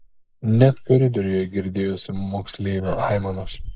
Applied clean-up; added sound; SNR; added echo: neural mask model Resemble Enhance denoiser.